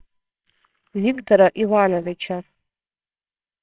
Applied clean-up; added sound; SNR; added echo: neural separator model SepFormer WHAMR!.